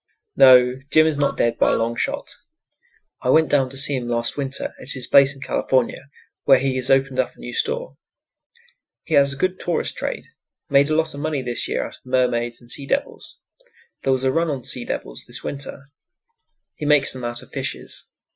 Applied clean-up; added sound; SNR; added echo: classical method Wiener filter.